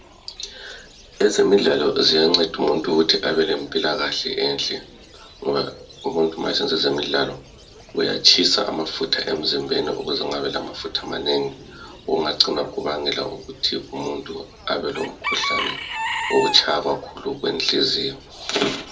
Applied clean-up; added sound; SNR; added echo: none; Bird / Chicken, rooster; 13 dB; reverberation time 0.2 s.